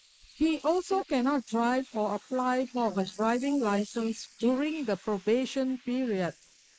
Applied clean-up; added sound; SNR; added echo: neural mask model Resemble Enhance denoiser.